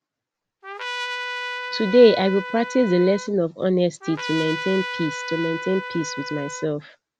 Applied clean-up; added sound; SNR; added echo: none; Trumpet; 9 dB; none.